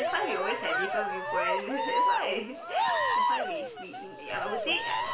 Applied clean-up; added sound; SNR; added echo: none; Cheering; -4 dB; reverberation time 0.4 s.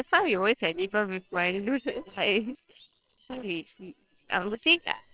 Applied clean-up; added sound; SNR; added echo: neural separator model SepFormer WHAMR!.